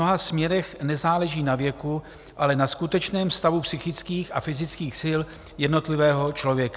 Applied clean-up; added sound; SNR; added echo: none; none; none; none.